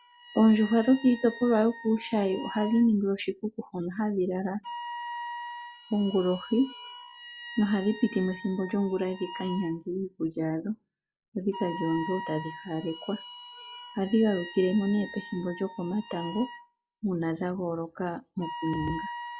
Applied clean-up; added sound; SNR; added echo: classical method log-MMSE.